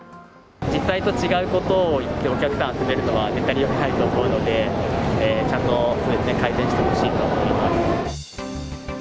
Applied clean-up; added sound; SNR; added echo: none; none; none; none.